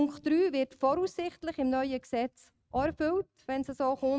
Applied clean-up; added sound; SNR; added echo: neural mask model RNNoise.